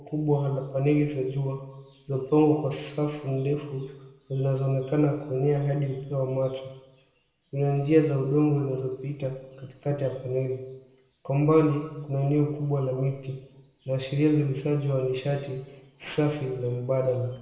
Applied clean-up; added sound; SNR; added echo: none; none; none; reverberation time 0.9 s.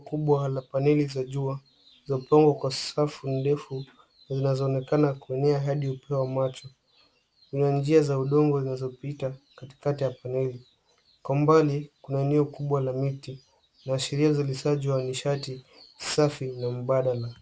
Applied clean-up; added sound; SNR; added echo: none; none; none; none.